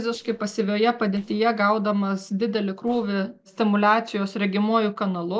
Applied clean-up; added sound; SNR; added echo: neural separator model SepFormer DNS4.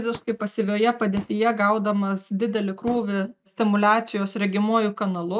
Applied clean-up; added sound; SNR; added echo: neural mask model RNNoise.